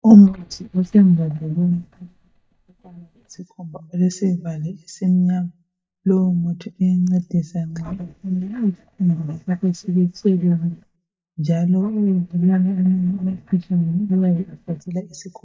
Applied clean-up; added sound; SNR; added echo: neural mask model DeepFilterNet 3.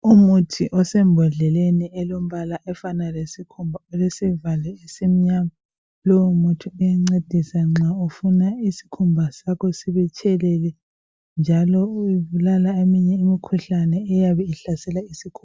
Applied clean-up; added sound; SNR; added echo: none; none; none; none.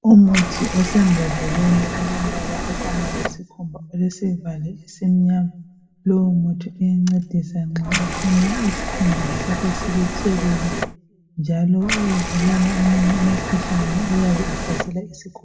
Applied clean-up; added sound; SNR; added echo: none; Liquid; 5 dB; reverberation time 0.7 s.